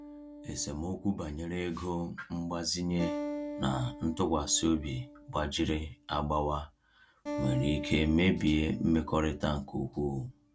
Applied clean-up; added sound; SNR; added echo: none; Acoustic guitar; 12 dB; none.